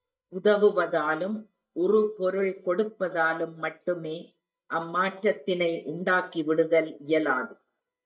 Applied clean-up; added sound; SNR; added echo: neural mask model DeepFilterNet 3.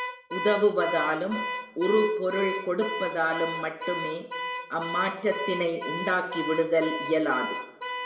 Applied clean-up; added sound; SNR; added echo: none; Alarm / Car; 7 dB; reverberation time 1.1 s.